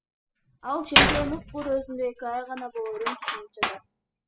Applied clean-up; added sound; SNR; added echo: classical method spectral subtraction.